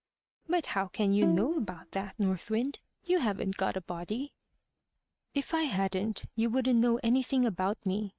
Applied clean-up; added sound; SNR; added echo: neural mask model RNNoise.